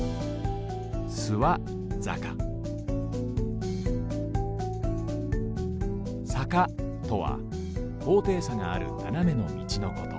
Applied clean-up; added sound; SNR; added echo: none; none; none; none.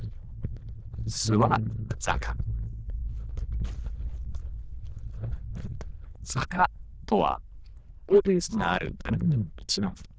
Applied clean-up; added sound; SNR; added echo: neural diffusion model UNIVERSE++.